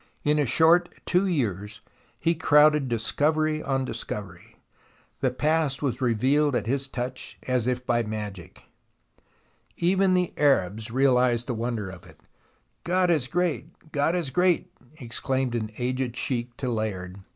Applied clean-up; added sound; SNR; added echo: none; none; none; none.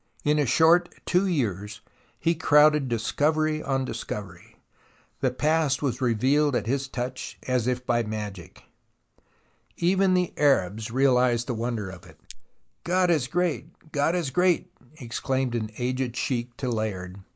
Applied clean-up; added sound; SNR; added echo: neural mask model Resemble Enhance denoiser.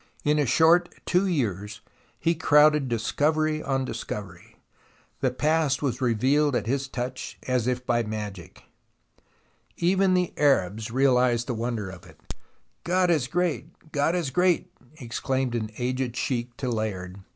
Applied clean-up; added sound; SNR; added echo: none; Crack; 11 dB; none.